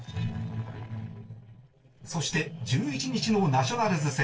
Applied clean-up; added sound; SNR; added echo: neural separator model SepFormer DNS4.